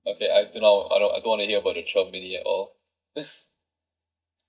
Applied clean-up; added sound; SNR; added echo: neural mask model DeepFilterNet 3.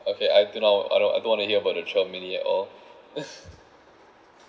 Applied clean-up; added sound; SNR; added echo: none; none; none; none.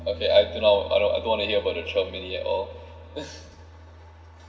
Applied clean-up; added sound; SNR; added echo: none; Piano; 17 dB; reverberation time 2.6 s.